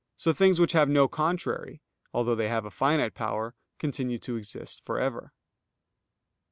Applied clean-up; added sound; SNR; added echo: none; none; none; none.